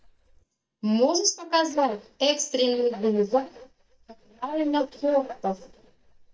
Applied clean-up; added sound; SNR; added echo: neural mask model DeepFilterNet 3.